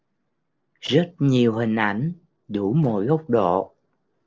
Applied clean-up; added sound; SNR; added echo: neural separator model SepFormer DNS4.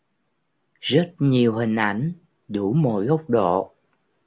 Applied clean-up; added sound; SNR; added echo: none; none; none; none.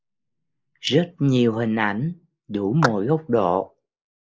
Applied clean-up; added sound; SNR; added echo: neural mask model Resemble Enhance denoiser.